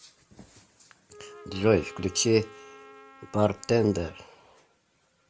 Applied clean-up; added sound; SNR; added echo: none; Trumpet + Wind instrument, woodwind instrument; 20 dB; none.